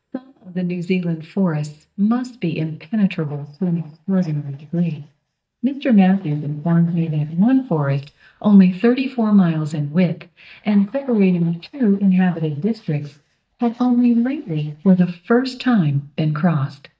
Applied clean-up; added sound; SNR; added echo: neural mask model DeepFilterNet 3.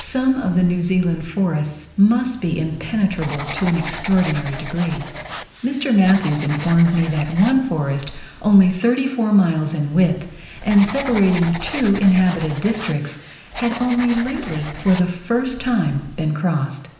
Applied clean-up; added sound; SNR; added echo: none; Writing; 14 dB; reverberation time 0.9 s.